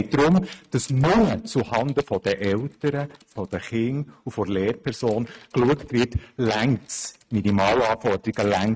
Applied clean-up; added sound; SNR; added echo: neural mask model RNNoise.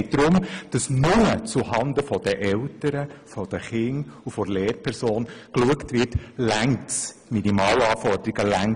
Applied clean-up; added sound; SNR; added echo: none; none; none; none.